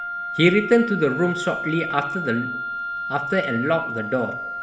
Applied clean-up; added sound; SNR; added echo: none; Wind instrument, woodwind instrument; 6 dB; reverberation time 0.9 s.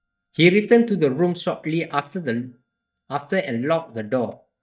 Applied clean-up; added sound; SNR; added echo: neural mask model DeepFilterNet 3.